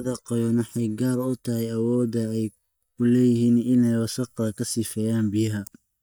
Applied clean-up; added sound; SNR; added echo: neural mask model DeepFilterNet 3.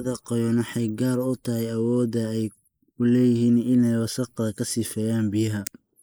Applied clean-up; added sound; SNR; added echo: neural mask model Resemble Enhance denoiser.